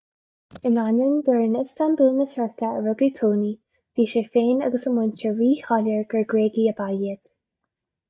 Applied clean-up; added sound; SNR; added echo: neural mask model DeepFilterNet 3.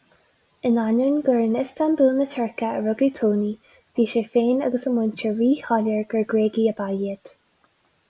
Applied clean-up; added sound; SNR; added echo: none; none; none; none.